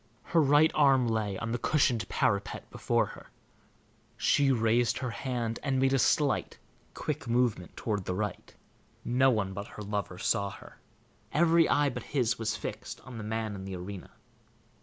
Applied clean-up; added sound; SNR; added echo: none; none; none; none.